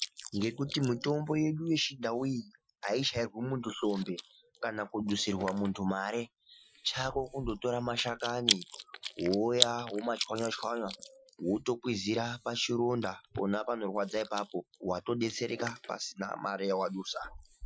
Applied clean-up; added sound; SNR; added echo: classical method Wiener filter.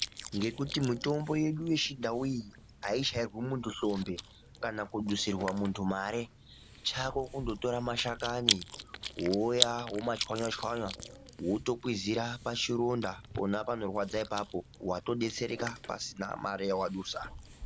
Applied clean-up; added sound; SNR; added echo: none; Chewing, mastication; 8 dB; none.